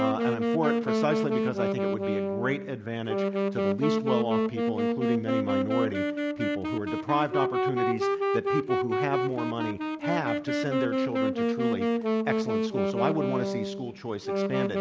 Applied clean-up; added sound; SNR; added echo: none; Wind instrument, woodwind instrument; -4 dB; none.